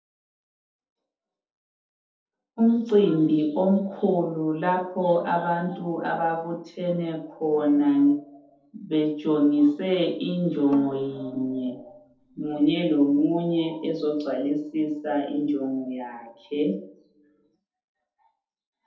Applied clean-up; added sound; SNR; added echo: neural separator model SepFormer DNS4.